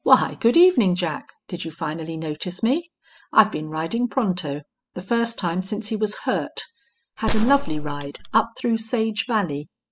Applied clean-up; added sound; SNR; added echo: classical method spectral subtraction.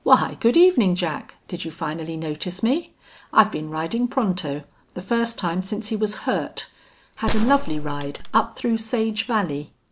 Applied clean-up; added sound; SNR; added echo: none; Gunshot, gunfire; 0 dB; none.